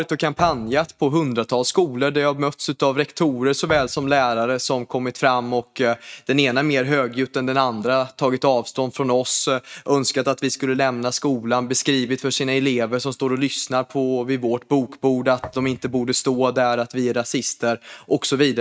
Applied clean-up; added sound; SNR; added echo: neural mask model RNNoise.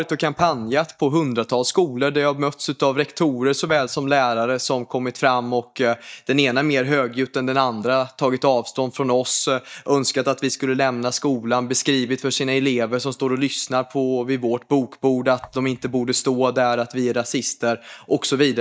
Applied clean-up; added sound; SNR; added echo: neural mask model DeepFilterNet 3.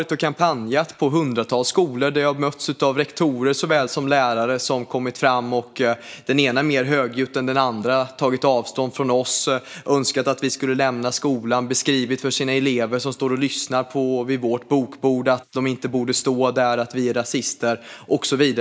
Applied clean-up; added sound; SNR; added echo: neural mask model Resemble Enhance denoiser.